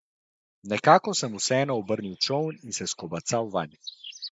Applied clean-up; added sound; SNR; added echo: neural mask model Resemble Enhance denoiser.